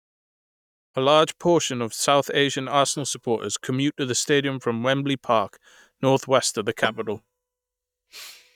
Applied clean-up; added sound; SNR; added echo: neural mask model DeepFilterNet 3.